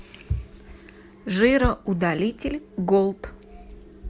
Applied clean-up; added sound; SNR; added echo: none; none; none; none.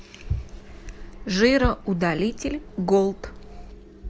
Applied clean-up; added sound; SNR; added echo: none; Bird vocalization, bird call, bird song; 16 dB; none.